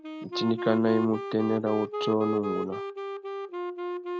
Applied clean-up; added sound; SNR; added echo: none; Wind instrument, woodwind instrument; 5 dB; none.